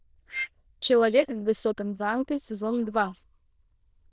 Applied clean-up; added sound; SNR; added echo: neural diffusion model UNIVERSE++.